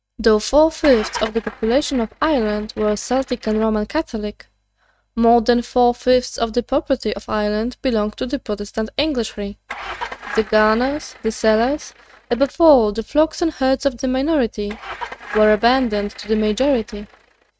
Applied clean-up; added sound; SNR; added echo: neural mask model RNNoise.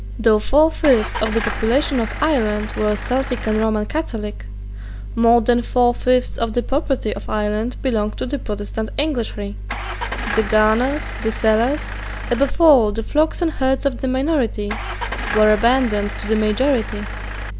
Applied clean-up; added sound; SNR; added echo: none; Engine starting / Car; 10 dB; none.